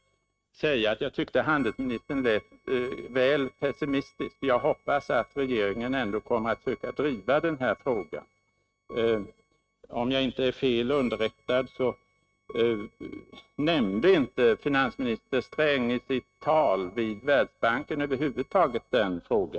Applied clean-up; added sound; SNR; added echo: neural mask model RNNoise.